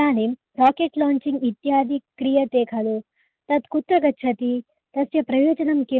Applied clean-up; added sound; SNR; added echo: none; none; none; none.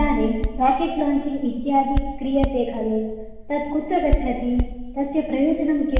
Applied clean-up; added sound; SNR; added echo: none; Hands; 5 dB; reverberation time 1.2 s.